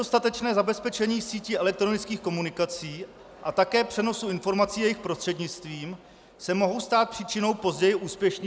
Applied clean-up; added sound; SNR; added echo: none; none; none; none.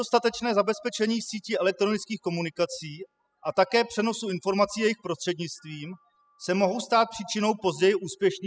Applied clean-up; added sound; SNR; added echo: classical method spectral subtraction.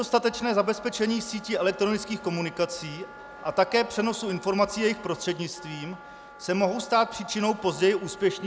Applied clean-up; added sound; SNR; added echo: none; Wind instrument, woodwind instrument; 19 dB; none.